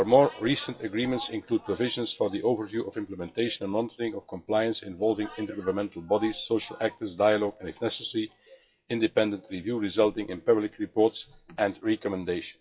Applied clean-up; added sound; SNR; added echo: classical method WPE with log-MMSE.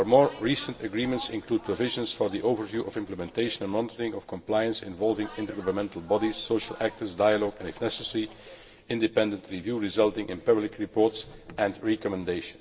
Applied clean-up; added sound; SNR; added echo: none; Bus; 20 dB; reverberation time 2.4 s.